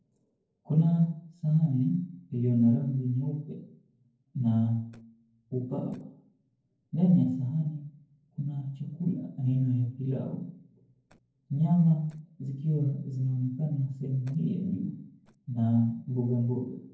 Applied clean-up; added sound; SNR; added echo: neural separator model SepFormer DNS4.